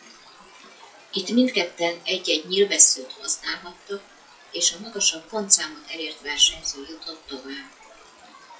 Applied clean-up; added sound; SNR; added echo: classical method WPE with log-MMSE.